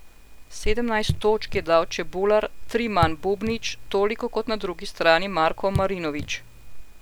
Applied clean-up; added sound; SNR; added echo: none; Raindrop / Drip; 9 dB; none.